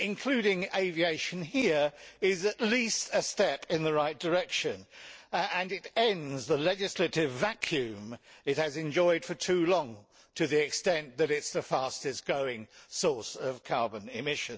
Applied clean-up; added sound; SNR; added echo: neural separator model SepFormer DNS4.